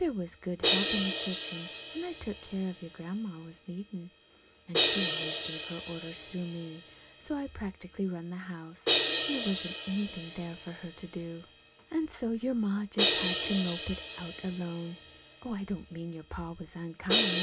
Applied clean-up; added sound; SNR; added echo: none; Crash cymbal; -4 dB; reverberation time 0.3 s.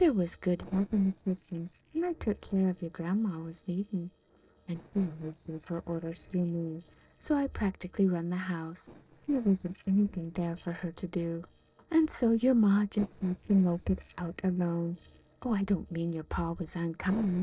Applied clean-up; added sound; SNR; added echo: neural separator model SepFormer DNS4.